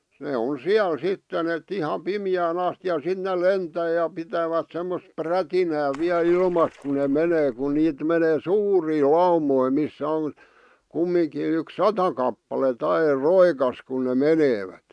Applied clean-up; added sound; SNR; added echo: neural mask model RNNoise.